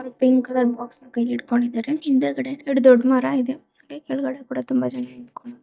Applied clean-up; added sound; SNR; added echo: neural mask model DeepFilterNet 3.